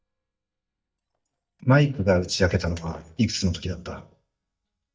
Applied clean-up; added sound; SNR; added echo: neural mask model DeepFilterNet 3.